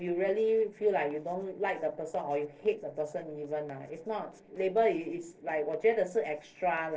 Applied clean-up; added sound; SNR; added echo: neural separator model SepFormer DNS4.